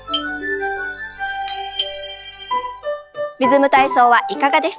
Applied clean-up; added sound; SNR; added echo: classical method log-MMSE.